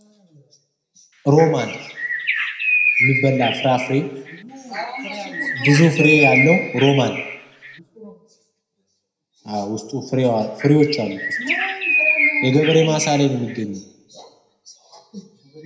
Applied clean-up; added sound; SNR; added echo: none; Bird; 2 dB; reverberation time 0.7 s.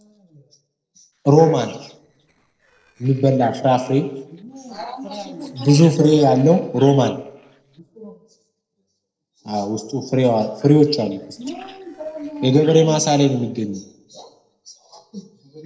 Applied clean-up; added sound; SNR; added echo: neural separator model SepFormer DNS4.